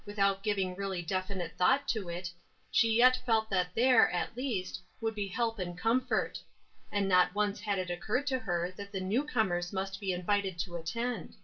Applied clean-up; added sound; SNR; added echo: none; none; none; reverberation time 0.2 s.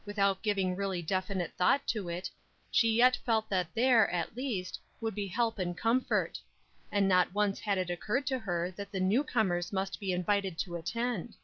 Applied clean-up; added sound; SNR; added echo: none; none; none; none.